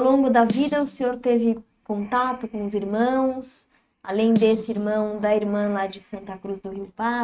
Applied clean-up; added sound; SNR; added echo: neural mask model RNNoise.